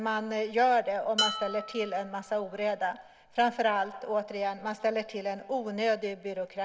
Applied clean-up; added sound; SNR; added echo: none; Dishes, pots, and pans; 8 dB; none.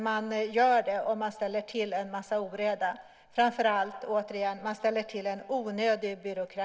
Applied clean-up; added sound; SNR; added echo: none; none; none; none.